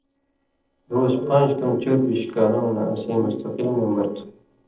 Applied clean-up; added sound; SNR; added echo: neural separator model SepFormer DNS4.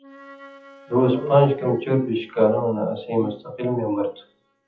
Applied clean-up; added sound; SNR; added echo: classical method WPE with log-MMSE.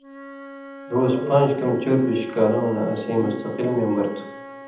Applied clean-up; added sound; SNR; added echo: none; Wind instrument, woodwind instrument; 16 dB; reverberation time 0.8 s.